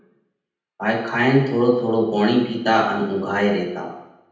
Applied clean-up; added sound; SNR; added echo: none; none; none; reverberation time 0.9 s.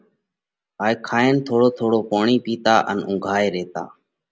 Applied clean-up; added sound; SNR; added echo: none; none; none; none.